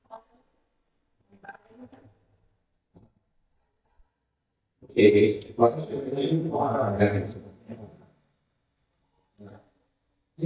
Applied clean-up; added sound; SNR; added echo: neural mask model DeepFilterNet 3.